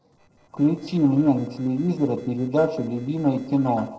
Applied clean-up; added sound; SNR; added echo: neural separator model SepFormer DNS4.